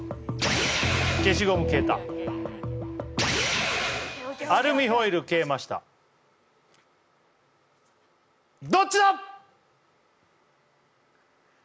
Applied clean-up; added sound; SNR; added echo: none; none; none; none.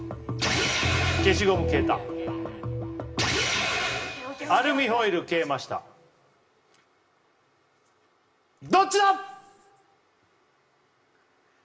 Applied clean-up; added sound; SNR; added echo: none; none; none; reverberation time 0.9 s.